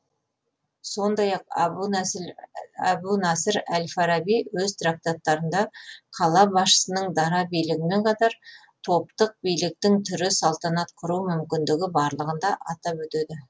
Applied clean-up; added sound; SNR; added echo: none; none; none; none.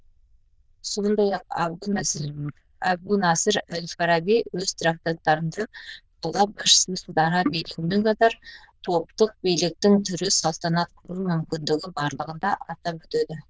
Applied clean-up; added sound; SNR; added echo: neural diffusion model UNIVERSE++.